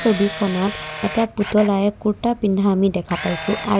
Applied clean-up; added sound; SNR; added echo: none; Camera; 10 dB; none.